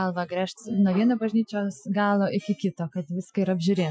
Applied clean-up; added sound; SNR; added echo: classical method Wiener filter.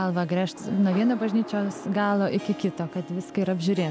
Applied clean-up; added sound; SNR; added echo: none; Harp; 17 dB; none.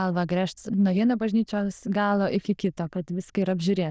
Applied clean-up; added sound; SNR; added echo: neural diffusion model UNIVERSE++.